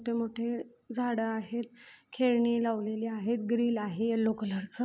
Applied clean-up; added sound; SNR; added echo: none; none; none; none.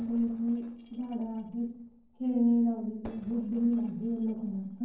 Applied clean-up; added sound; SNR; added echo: neural separator model SepFormer DNS4.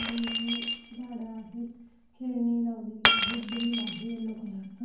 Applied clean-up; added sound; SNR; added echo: none; Shatter; -1 dB; reverberation time 0.9 s.